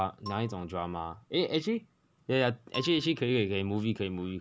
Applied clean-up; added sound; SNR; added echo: none; Marimba, xylophone; 19 dB; none.